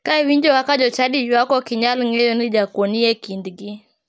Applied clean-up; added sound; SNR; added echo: none; none; none; none.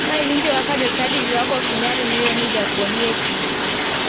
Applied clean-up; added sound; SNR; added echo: none; Bathtub (filling or washing); -5 dB; none.